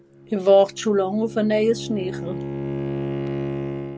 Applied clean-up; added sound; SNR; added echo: none; Bowed string instrument; 7 dB; none.